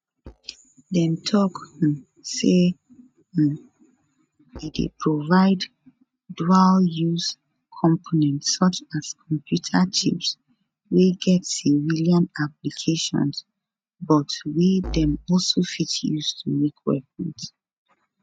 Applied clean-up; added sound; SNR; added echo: neural mask model RNNoise.